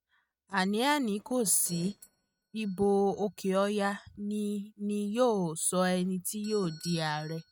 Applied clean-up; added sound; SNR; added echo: neural mask model RNNoise.